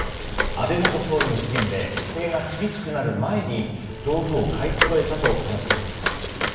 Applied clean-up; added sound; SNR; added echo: none; Bicycle; 1 dB; reverberation time 1.0 s.